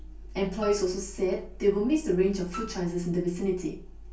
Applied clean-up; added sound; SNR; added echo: none; Piano; 18 dB; reverberation time 0.2 s.